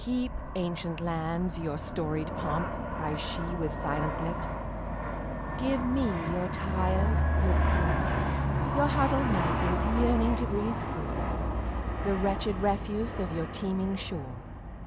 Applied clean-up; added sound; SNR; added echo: none; Aircraft; -2 dB; none.